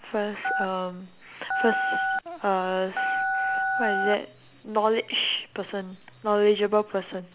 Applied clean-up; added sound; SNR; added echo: none; Telephone; 0 dB; none.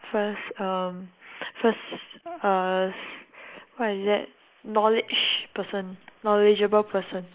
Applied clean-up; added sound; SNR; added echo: neural mask model Resemble Enhance denoiser.